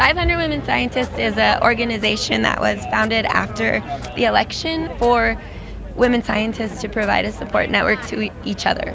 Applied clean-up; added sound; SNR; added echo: none; Clock; 17 dB; none.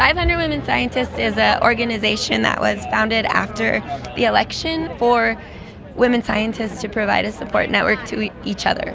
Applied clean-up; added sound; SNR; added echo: none; none; none; none.